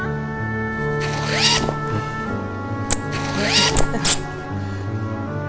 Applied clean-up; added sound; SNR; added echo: none; Wild animals + Zipper (clothing); -2 dB; none.